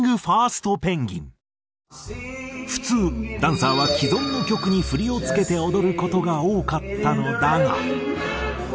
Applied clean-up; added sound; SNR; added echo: none; none; none; none.